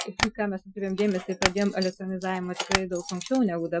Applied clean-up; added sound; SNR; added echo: classical method Wiener filter.